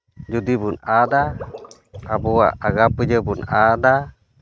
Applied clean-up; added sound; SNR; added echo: neural mask model RNNoise.